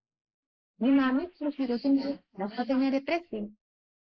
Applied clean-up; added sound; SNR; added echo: neural mask model Resemble Enhance denoiser.